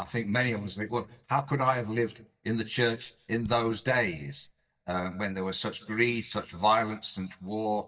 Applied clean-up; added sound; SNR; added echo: neural mask model DeepFilterNet 3.